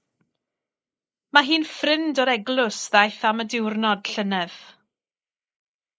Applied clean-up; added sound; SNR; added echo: neural mask model Resemble Enhance denoiser.